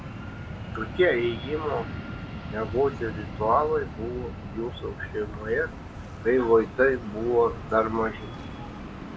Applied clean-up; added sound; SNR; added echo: none; Fixed-wing aircraft, airplane; 9 dB; none.